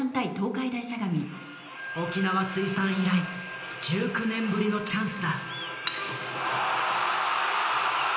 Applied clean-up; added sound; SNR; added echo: none; Wind instrument, woodwind instrument; 16 dB; reverberation time 0.9 s.